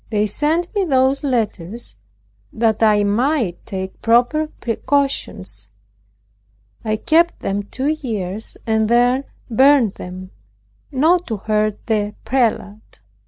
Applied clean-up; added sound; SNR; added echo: none; none; none; none.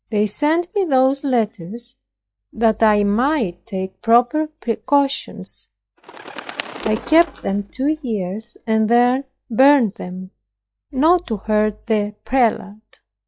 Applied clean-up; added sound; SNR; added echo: classical method log-MMSE.